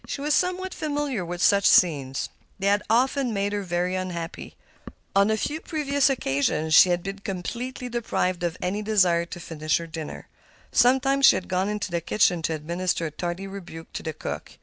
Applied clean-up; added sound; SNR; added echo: none; none; none; none.